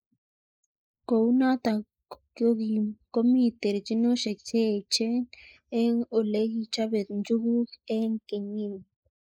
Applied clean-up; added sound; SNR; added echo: neural mask model Resemble Enhance denoiser.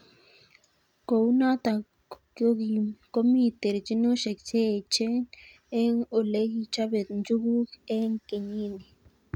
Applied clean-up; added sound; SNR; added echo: none; none; none; none.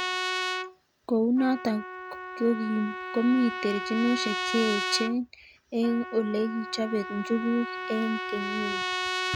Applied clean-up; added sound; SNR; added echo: none; Trumpet; 5 dB; none.